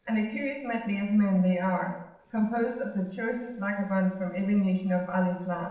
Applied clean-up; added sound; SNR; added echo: neural separator model SepFormer DNS4.